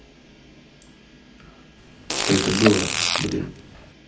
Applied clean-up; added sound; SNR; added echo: none; Fart; 0 dB; reverberation time 0.4 s.